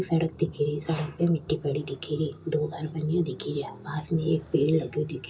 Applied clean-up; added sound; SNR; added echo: none; Motorcycle; 19 dB; reverberation time 0.2 s.